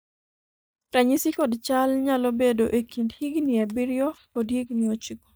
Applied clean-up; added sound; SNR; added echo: neural mask model DeepFilterNet 3.